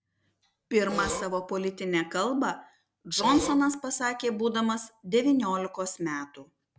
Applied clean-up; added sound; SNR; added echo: none; Burping, eructation; 6 dB; none.